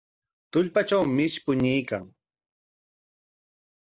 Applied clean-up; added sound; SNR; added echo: none; none; none; none.